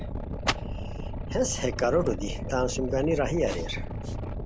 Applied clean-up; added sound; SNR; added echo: none; Boat, Water vehicle; 4 dB; none.